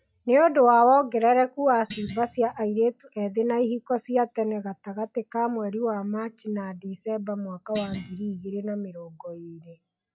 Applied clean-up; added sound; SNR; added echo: classical method log-MMSE.